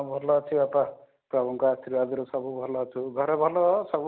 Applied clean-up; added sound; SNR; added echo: none; none; none; none.